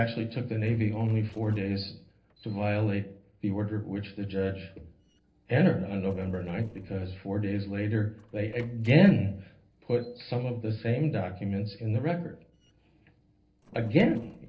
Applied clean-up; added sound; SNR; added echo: neural separator model SepFormer DNS4.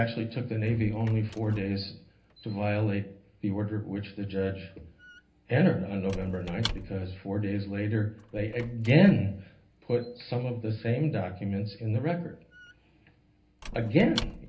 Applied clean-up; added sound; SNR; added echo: none; Squeak / Wood; 16 dB; reverberation time 0.3 s.